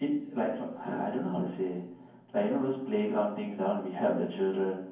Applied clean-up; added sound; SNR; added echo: none; none; none; reverberation time 0.9 s.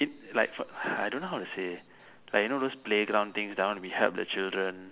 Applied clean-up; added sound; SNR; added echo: none; none; none; none.